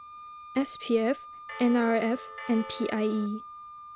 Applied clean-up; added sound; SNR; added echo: none; Bell + Wind instrument, woodwind instrument; 13 dB; none.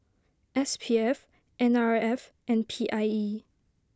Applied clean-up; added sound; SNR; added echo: none; none; none; none.